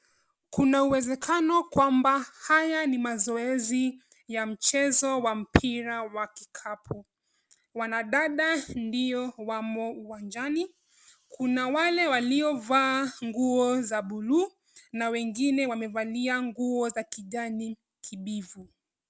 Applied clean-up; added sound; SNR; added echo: none; none; none; none.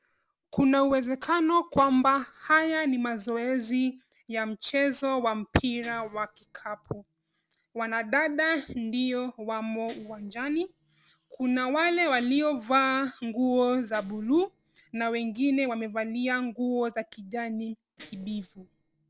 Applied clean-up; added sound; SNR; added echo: neural separator model SepFormer DNS4.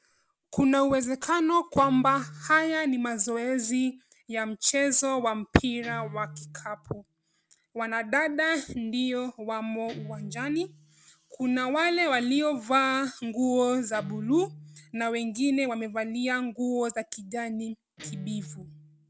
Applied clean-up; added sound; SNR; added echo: none; Guitar; 20 dB; none.